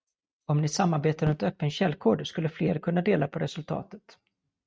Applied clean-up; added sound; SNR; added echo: neural mask model RNNoise.